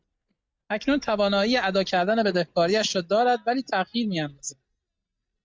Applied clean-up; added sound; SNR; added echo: neural mask model DeepFilterNet 3.